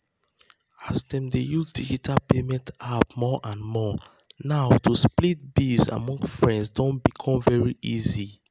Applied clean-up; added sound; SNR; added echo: none; none; none; none.